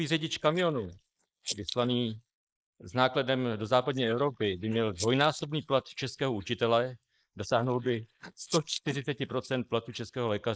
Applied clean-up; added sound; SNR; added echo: neural mask model Resemble Enhance denoiser.